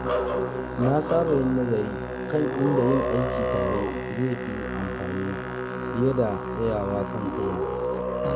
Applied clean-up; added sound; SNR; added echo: none; Musical instrument; 1 dB; none.